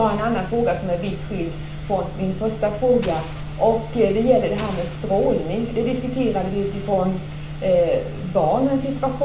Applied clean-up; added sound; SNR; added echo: none; Explosion; 19 dB; reverberation time 0.4 s.